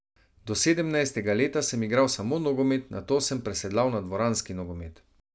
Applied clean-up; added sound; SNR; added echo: none; none; none; none.